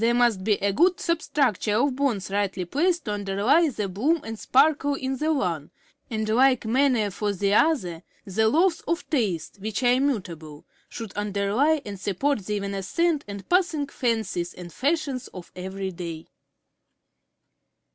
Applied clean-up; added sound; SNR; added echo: none; none; none; none.